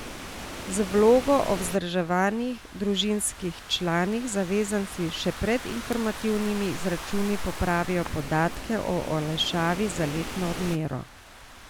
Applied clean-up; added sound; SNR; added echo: none; Rain / Thunderstorm; 10 dB; none.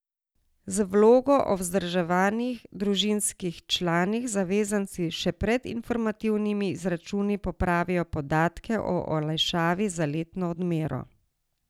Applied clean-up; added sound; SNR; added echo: none; none; none; none.